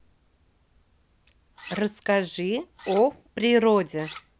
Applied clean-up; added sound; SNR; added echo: none; Cutlery, silverware; 12 dB; none.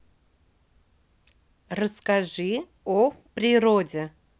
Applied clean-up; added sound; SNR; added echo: none; none; none; none.